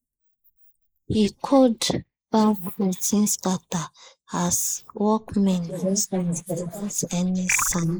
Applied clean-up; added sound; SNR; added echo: neural mask model Resemble Enhance denoiser.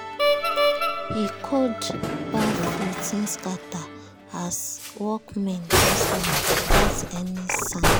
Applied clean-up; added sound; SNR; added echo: none; Musical instrument; -5 dB; none.